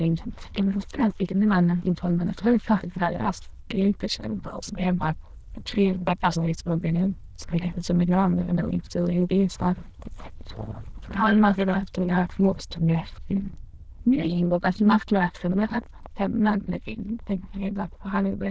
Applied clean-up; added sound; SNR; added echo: neural diffusion model UNIVERSE++.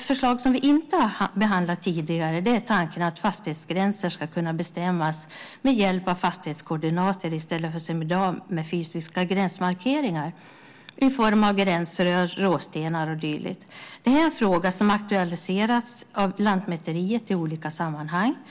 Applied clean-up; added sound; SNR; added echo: none; none; none; none.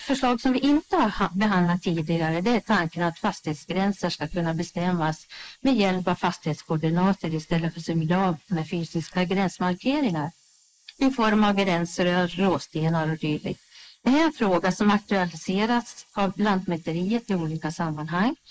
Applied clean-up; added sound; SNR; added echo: neural mask model Resemble Enhance denoiser.